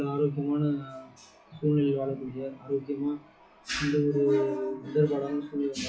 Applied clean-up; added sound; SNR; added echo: classical method WPE with log-MMSE.